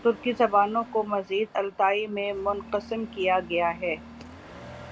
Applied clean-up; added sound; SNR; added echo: none; Engine starting / Accelerating, revving, vroom / Motor vehicle (road); 18 dB; none.